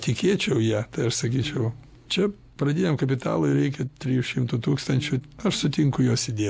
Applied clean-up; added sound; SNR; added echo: none; Piano; 17 dB; none.